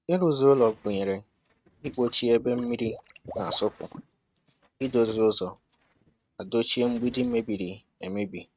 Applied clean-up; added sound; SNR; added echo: neural mask model RNNoise.